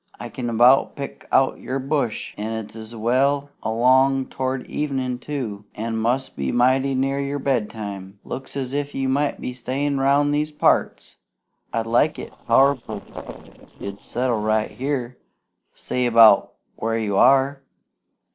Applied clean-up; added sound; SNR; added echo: neural separator model SepFormer DNS4.